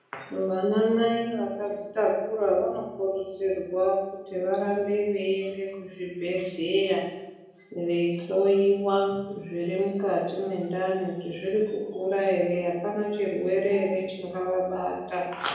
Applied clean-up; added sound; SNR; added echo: none; none; none; reverberation time 0.9 s.